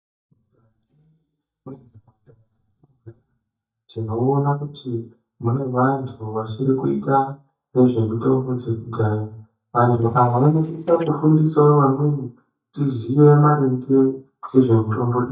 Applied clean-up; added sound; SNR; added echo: neural mask model DeepFilterNet 3.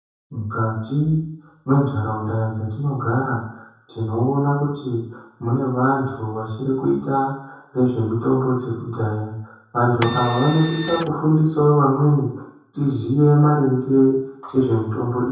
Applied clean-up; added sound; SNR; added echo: none; Printer; 8 dB; reverberation time 0.7 s.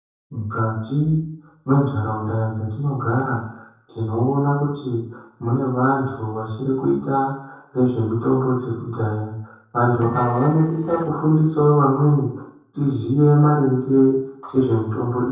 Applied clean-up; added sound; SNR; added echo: neural separator model SepFormer DNS4.